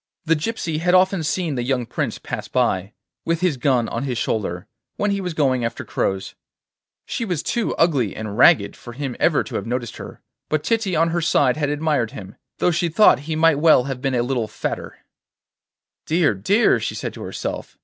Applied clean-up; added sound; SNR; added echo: none; none; none; none.